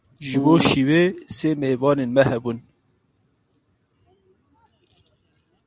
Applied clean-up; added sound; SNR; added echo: none; Piano; 0 dB; none.